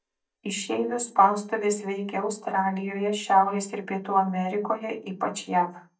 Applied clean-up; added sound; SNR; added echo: neural mask model DeepFilterNet 3.